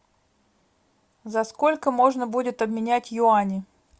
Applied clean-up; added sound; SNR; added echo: none; none; none; none.